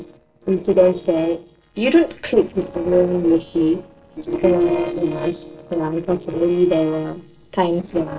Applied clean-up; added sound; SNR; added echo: neural separator model SepFormer DNS4.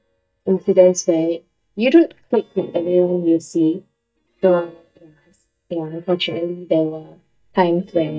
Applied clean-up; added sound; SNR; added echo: neural mask model DeepFilterNet 3.